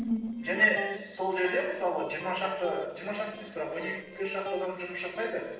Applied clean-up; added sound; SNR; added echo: neural separator model SepFormer DNS4.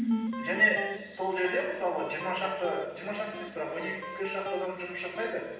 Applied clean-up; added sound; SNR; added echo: none; Electric guitar; 11 dB; reverberation time 1.1 s.